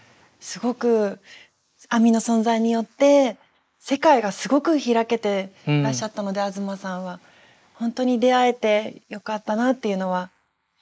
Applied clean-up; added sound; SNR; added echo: neural mask model Resemble Enhance denoiser.